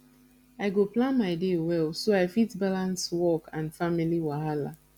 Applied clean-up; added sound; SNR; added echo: none; none; none; none.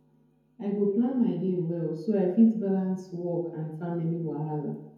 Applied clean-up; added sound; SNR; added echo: none; none; none; reverberation time 0.9 s.